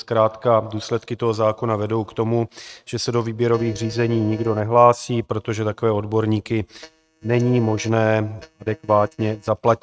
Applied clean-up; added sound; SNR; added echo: neural mask model RNNoise.